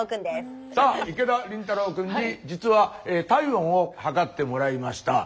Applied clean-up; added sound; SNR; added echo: none; none; none; none.